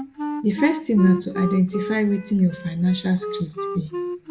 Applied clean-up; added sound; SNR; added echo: none; Wind instrument, woodwind instrument; 9 dB; reverberation time 0.6 s.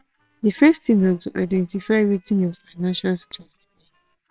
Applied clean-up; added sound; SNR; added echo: neural separator model SepFormer WHAMR!.